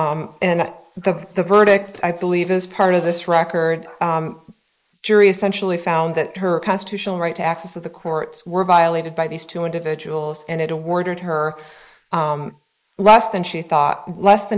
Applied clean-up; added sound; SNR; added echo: neural mask model Resemble Enhance denoiser.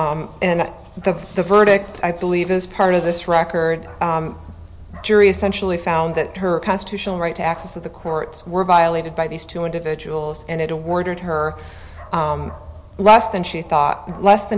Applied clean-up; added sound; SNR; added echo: none; Bark; 19 dB; none.